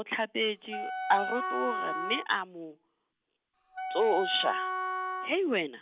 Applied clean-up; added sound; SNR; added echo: none; Wind instrument, woodwind instrument; 2 dB; none.